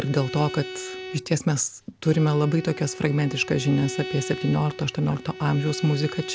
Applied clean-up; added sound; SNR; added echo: none; Bowed string instrument; 12 dB; none.